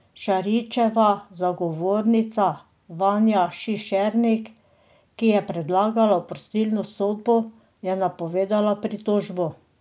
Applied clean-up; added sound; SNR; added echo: none; none; none; none.